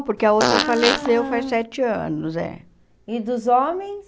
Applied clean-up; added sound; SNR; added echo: none; Fart; 2 dB; none.